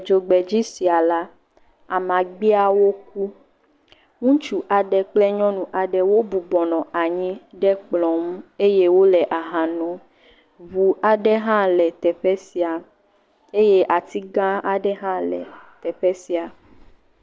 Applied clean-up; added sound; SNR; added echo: none; none; none; none.